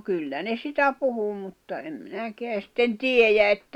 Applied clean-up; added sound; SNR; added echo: none; none; none; none.